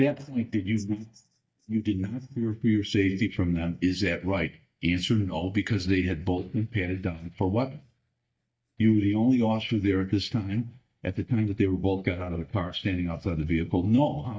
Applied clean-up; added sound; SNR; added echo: neural mask model DeepFilterNet 3.